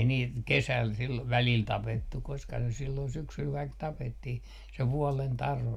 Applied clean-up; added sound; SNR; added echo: none; Bass drum; 14 dB; none.